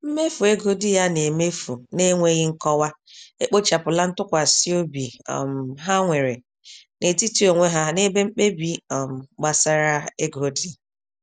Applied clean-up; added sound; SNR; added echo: none; none; none; none.